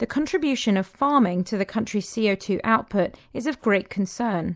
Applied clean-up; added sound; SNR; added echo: none; none; none; none.